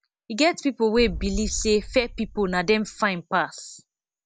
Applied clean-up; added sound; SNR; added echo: none; Boom; 10 dB; none.